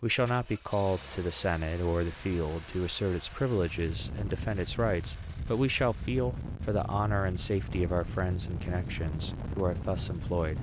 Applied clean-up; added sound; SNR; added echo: none; Engine starting; 7 dB; none.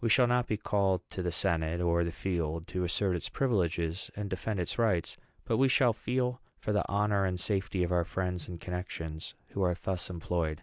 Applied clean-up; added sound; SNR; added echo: none; none; none; none.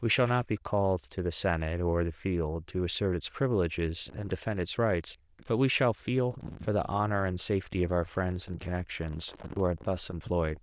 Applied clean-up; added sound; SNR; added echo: neural diffusion model UNIVERSE++.